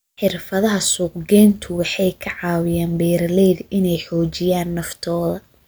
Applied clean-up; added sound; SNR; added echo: none; none; none; none.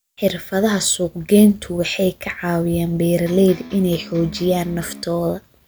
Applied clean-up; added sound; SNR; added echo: none; Electric guitar; 18 dB; none.